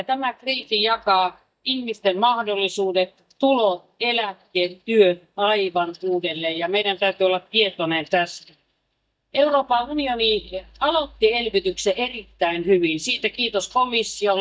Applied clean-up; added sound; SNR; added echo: neural mask model DeepFilterNet 3.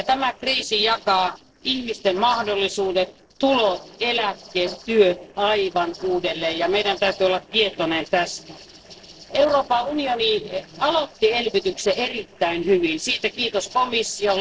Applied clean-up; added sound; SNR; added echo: neural separator model SepFormer DNS4.